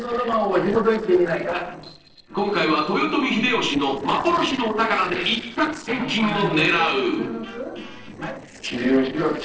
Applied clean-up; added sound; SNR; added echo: neural separator model SepFormer DNS4.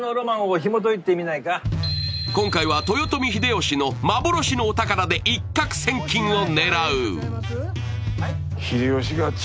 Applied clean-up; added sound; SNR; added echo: none; none; none; none.